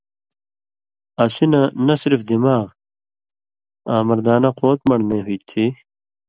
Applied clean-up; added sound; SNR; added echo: none; none; none; none.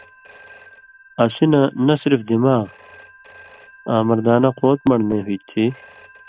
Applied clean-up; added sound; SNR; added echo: none; Telephone; 17 dB; none.